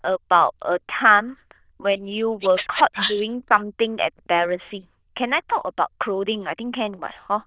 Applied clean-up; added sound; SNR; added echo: neural diffusion model UNIVERSE++.